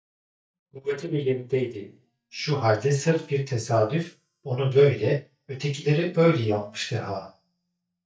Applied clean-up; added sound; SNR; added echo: neural mask model DeepFilterNet 3.